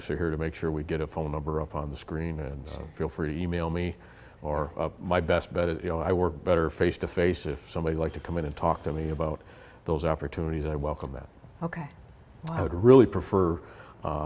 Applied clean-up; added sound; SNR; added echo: none; none; none; none.